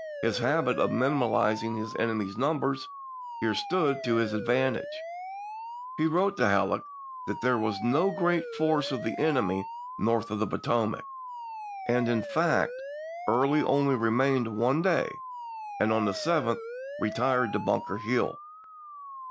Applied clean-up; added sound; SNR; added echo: none; Siren; 10 dB; none.